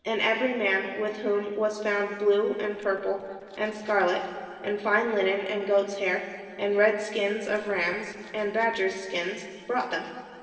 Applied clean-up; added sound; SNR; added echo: neural separator model SepFormer DNS4.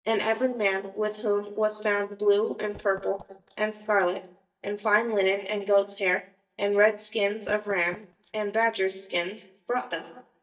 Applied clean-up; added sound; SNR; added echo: neural mask model DeepFilterNet 3.